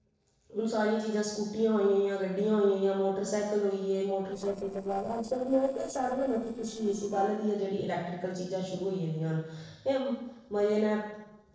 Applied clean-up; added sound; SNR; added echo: neural separator model SepFormer DNS4.